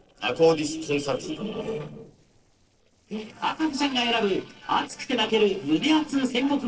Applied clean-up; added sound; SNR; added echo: neural separator model SepFormer DNS4.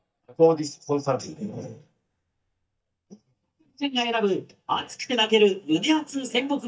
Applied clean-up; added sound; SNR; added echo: neural mask model DeepFilterNet 3.